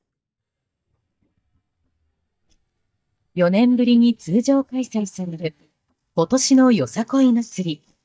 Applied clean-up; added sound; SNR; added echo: neural mask model DeepFilterNet 3.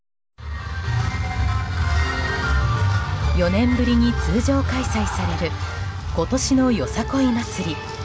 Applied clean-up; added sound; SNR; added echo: none; none; none; none.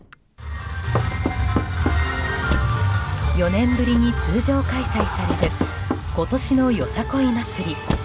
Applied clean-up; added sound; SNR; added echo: none; Knock / Wood + Motor vehicle (road); 10 dB; none.